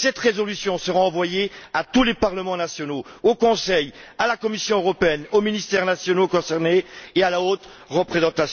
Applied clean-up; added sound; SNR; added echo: none; none; none; none.